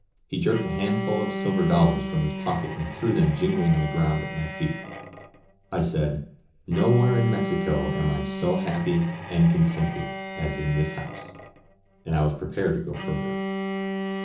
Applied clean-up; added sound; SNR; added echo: none; Bowed string instrument; 7 dB; reverberation time 0.7 s.